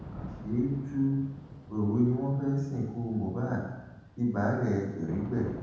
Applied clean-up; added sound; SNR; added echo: none; Thunder / Rain; 16 dB; reverberation time 1.0 s.